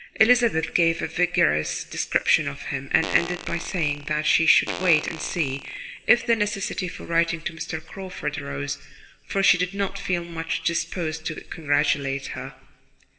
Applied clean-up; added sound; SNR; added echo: none; Fart; 10 dB; reverberation time 1.2 s.